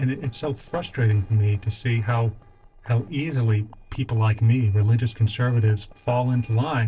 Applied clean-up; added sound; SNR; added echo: neural separator model SepFormer DNS4.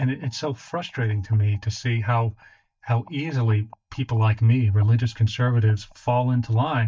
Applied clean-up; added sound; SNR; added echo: neural mask model DeepFilterNet 3.